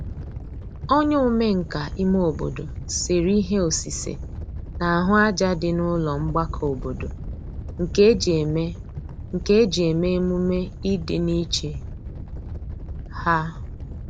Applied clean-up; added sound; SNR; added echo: none; Animal; 9 dB; none.